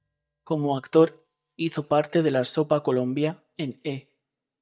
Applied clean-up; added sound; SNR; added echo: neural mask model DeepFilterNet 3.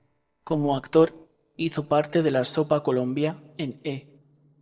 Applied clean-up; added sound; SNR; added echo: neural separator model SepFormer DNS4.